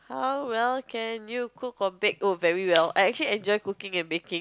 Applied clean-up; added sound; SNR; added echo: none; none; none; none.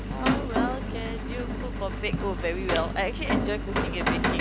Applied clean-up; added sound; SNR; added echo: none; Rain; -4 dB; none.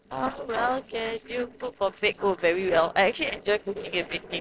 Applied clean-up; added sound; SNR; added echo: neural separator model SepFormer DNS4.